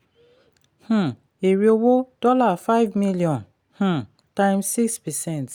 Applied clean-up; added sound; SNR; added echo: none; none; none; none.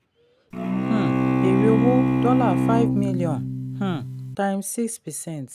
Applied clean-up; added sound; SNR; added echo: none; Bowed string instrument; -4 dB; none.